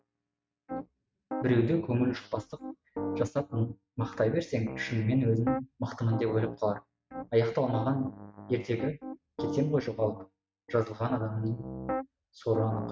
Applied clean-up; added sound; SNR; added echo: neural mask model RNNoise.